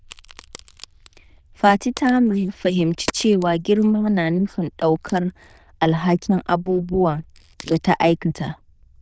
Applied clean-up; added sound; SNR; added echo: neural diffusion model UNIVERSE++.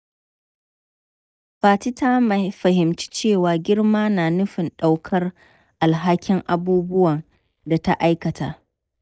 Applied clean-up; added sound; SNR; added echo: neural mask model DeepFilterNet 3.